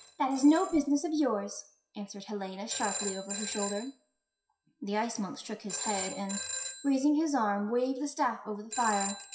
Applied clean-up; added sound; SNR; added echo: classical method WPE with log-MMSE.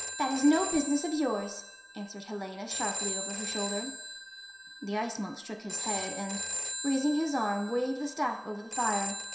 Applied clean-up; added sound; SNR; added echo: none; Telephone; 5 dB; reverberation time 0.7 s.